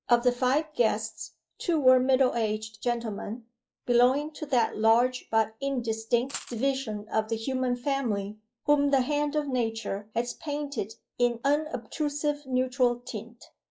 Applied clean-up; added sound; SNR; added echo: classical method log-MMSE.